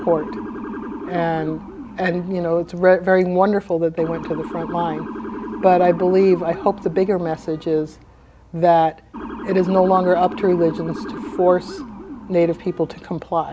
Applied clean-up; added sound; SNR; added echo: none; Motor vehicle (road) / Siren; 12 dB; none.